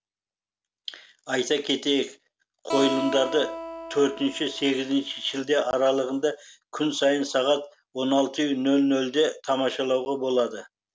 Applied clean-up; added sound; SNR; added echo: none; Acoustic guitar; 10 dB; none.